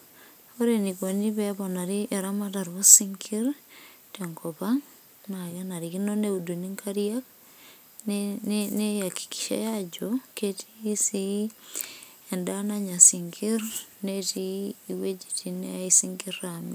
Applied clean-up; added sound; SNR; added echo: none; none; none; none.